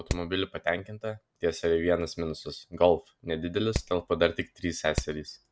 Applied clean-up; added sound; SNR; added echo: none; Hammer; 4 dB; none.